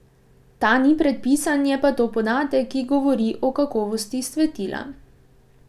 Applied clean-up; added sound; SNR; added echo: none; none; none; none.